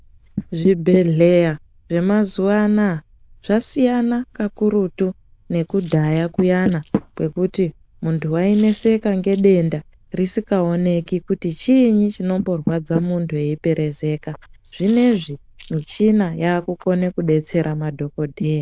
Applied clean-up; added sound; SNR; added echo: neural diffusion model UNIVERSE++.